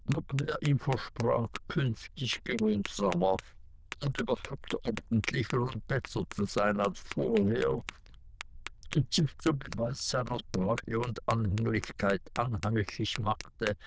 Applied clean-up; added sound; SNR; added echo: neural diffusion model UNIVERSE++.